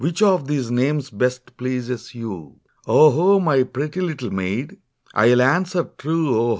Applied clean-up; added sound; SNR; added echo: none; none; none; none.